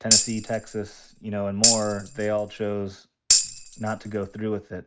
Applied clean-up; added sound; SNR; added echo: none; Tambourine; -4 dB; none.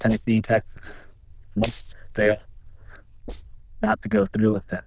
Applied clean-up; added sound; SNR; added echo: neural diffusion model UNIVERSE++.